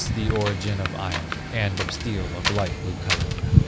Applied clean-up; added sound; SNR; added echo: none; Wind; -3 dB; none.